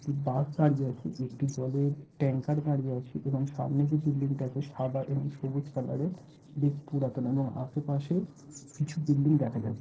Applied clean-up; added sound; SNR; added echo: neural separator model SepFormer DNS4.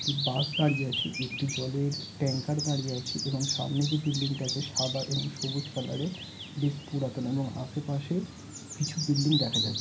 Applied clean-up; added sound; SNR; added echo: none; Bird vocalization, bird call, bird song; 6 dB; reverberation time 0.5 s.